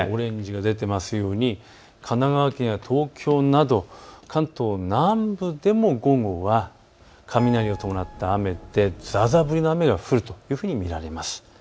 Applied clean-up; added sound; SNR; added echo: none; Keyboard (musical); 16 dB; none.